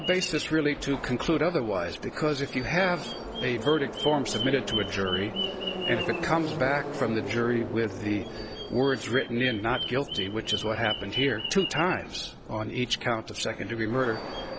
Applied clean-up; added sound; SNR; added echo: none; Subway, metro, underground + Bird vocalization, bird call, bird song; 7 dB; none.